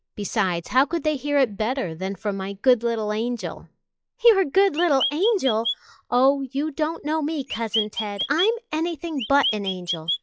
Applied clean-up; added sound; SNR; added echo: classical method log-MMSE.